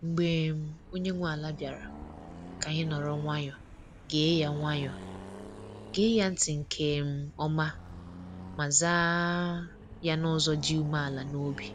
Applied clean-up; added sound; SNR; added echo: none; Accelerating, revving, vroom; 14 dB; none.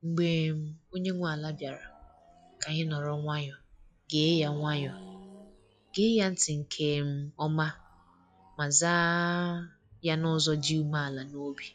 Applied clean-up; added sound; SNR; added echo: classical method log-MMSE.